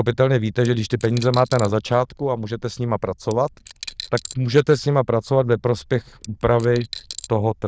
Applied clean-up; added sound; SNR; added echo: neural diffusion model UNIVERSE++.